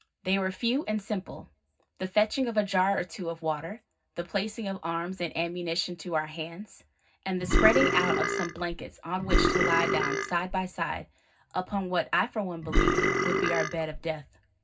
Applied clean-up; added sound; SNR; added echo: none; Burping, eructation; -4 dB; reverberation time 0.4 s.